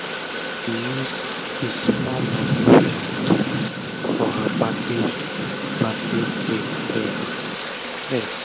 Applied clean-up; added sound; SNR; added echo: none; Thunder / Rain; 1 dB; none.